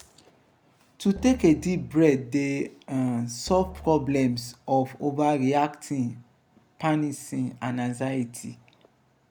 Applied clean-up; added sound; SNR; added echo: none; Drum; 18 dB; none.